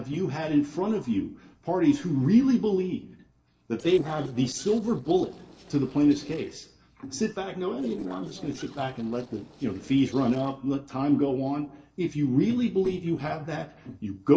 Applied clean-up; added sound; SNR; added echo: neural separator model SepFormer DNS4.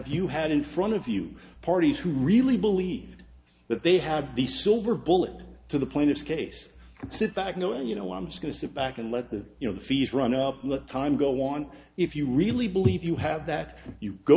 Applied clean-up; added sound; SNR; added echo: none; none; none; none.